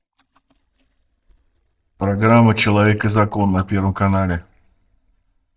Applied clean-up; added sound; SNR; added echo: neural mask model DeepFilterNet 3.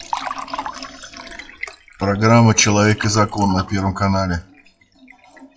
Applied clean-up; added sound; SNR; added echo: classical method WPE with log-MMSE.